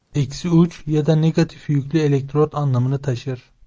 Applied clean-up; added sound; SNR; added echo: none; none; none; none.